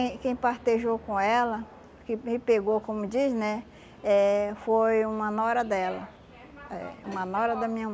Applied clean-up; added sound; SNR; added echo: none; none; none; none.